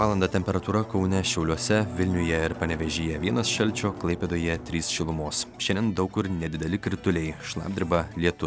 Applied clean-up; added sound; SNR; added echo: none; Drum; 14 dB; none.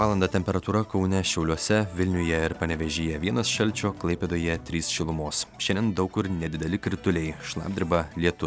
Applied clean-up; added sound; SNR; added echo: none; none; none; none.